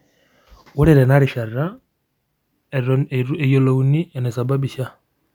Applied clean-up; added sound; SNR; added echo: none; none; none; none.